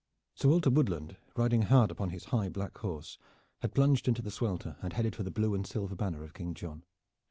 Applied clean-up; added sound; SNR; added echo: none; none; none; none.